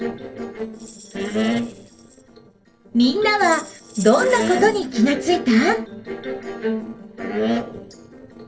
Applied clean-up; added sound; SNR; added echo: neural separator model SepFormer DNS4.